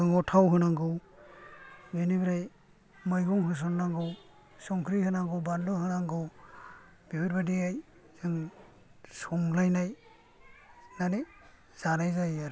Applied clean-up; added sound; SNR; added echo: none; none; none; none.